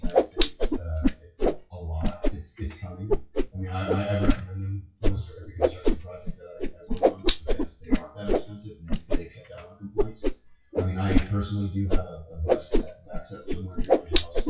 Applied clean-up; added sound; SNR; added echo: classical method WPE with log-MMSE.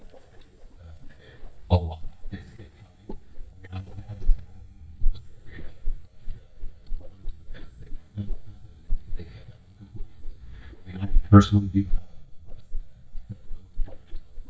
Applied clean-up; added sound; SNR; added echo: neural mask model DeepFilterNet 3.